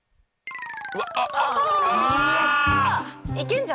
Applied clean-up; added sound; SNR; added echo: none; none; none; none.